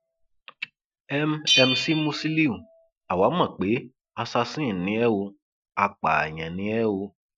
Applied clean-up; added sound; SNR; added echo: classical method Wiener filter.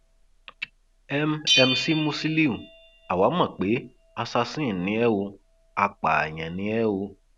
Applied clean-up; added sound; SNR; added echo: none; Bell; 8 dB; none.